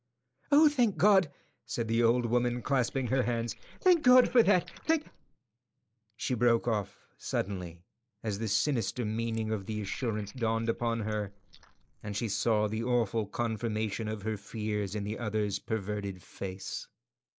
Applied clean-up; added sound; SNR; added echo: neural mask model Resemble Enhance denoiser.